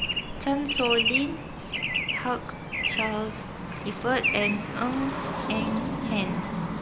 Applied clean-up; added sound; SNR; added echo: none; Traffic noise, roadway noise / Bird; -1 dB; none.